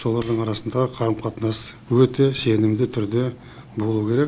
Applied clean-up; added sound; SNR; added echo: none; none; none; none.